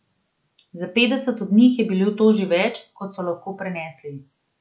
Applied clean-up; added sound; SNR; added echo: none; none; none; none.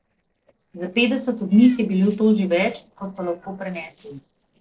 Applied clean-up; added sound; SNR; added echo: neural separator model SepFormer DNS4.